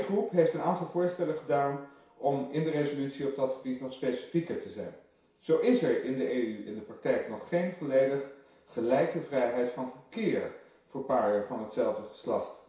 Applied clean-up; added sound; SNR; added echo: none; none; none; reverberation time 0.6 s.